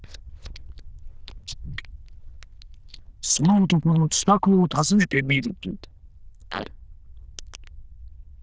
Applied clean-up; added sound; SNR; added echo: neural diffusion model UNIVERSE++.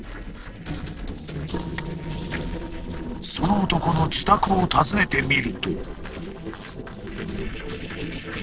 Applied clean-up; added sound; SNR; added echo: neural separator model SepFormer DNS4.